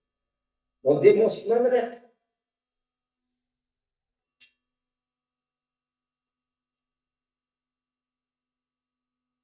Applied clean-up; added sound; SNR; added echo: neural mask model DeepFilterNet 3.